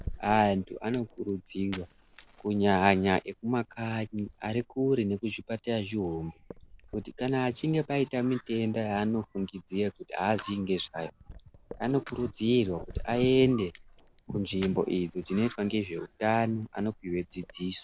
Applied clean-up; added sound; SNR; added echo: none; Fire; 18 dB; none.